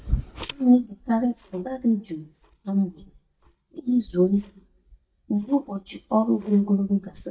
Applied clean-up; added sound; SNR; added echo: neural mask model DeepFilterNet 3.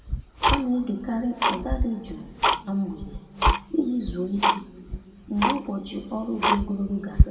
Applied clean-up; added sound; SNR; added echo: none; Tick-tock; -3 dB; reverberation time 1.7 s.